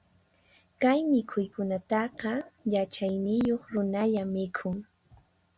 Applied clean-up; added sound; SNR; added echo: none; none; none; none.